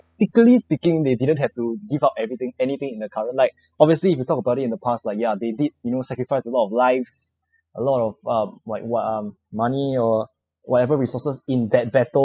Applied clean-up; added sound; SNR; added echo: classical method spectral subtraction.